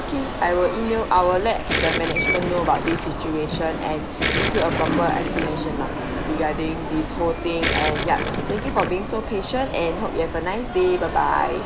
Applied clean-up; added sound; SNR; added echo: none; Gurgling + Alarm; 1 dB; none.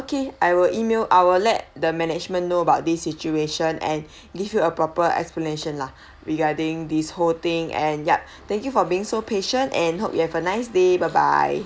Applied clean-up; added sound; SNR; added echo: none; none; none; none.